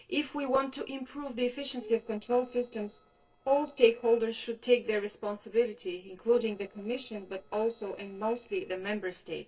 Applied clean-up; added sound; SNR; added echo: neural separator model SepFormer DNS4.